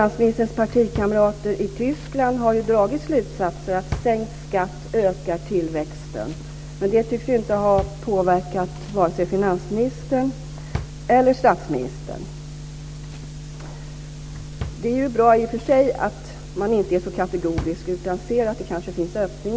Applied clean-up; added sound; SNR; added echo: none; Drawer open or close; 18 dB; none.